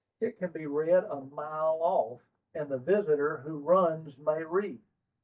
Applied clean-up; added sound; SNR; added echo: neural mask model DeepFilterNet 3.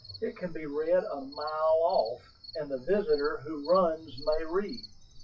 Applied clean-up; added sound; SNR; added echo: classical method WPE with log-MMSE.